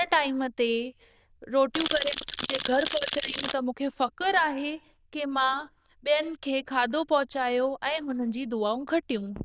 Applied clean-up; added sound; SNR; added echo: neural diffusion model UNIVERSE++.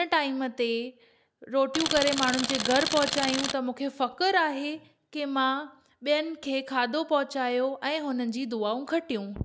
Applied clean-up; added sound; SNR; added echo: none; Tools; 2 dB; none.